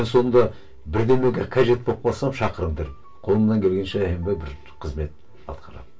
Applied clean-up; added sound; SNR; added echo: none; none; none; reverberation time 0.2 s.